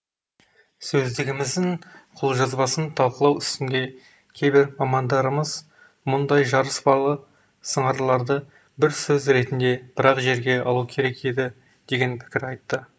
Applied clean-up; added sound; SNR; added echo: none; none; none; none.